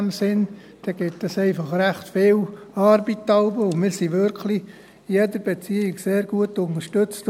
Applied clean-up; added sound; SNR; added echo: none; none; none; none.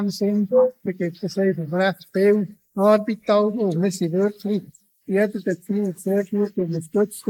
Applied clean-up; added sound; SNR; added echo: neural mask model Resemble Enhance denoiser.